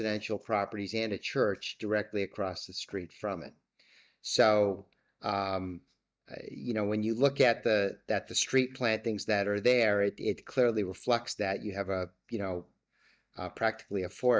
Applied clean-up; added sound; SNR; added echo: neural mask model DeepFilterNet 3.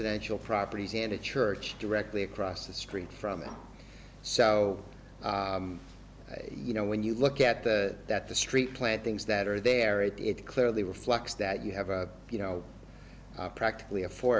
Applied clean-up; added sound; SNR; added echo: none; Boat, Water vehicle; 18 dB; none.